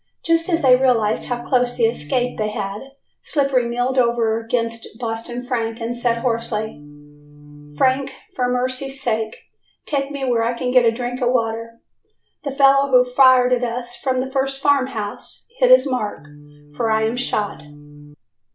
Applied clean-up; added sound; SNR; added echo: none; Organ; 17 dB; none.